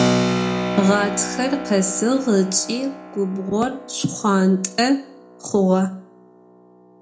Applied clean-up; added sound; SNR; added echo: none; Keyboard (musical); 6 dB; reverberation time 0.3 s.